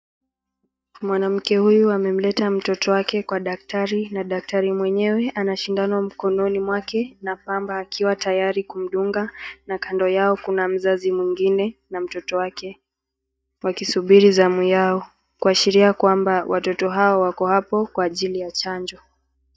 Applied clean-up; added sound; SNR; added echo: neural mask model DeepFilterNet 3.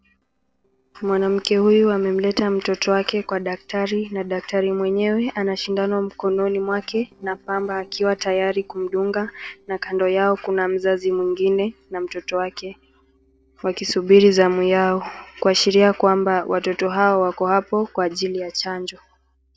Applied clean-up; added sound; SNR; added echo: neural separator model SepFormer DNS4.